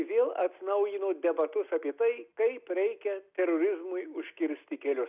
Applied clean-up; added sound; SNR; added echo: none; none; none; none.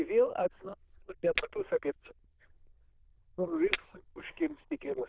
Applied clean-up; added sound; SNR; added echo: neural diffusion model UNIVERSE++.